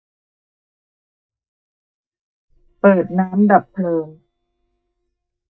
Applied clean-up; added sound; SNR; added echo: neural mask model DeepFilterNet 3.